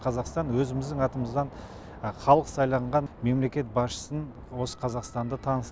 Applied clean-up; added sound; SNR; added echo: none; none; none; none.